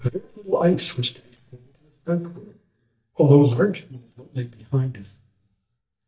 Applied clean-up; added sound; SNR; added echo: neural mask model DeepFilterNet 3.